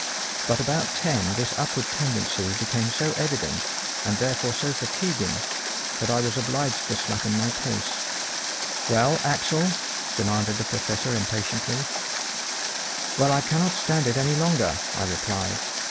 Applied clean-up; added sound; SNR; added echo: none; Water; 2 dB; none.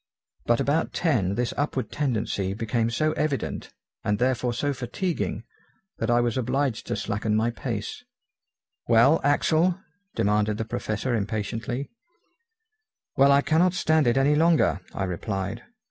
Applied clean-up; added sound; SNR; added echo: none; none; none; none.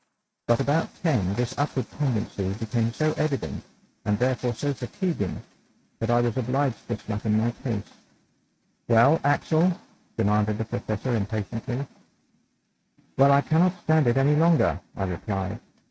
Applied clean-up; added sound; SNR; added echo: neural mask model RNNoise.